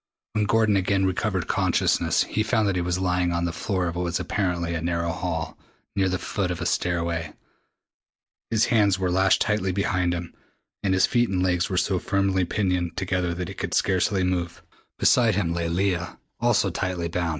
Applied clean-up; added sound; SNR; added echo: neural mask model Resemble Enhance denoiser.